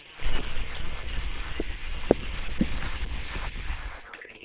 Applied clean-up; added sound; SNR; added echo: neural separator model SepFormer WHAM!.